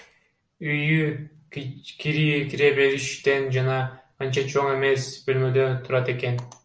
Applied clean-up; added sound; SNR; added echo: none; none; none; none.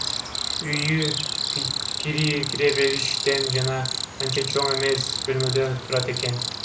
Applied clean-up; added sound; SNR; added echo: none; Cricket; 2 dB; none.